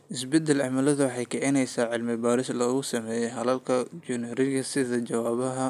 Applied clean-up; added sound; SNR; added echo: none; none; none; none.